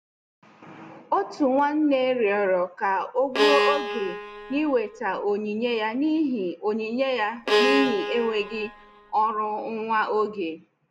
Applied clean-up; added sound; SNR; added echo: none; Bowed string instrument; 1 dB; none.